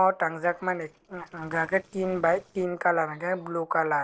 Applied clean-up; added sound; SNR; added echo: neural separator model SepFormer DNS4.